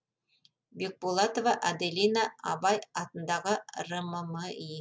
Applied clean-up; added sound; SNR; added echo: none; none; none; none.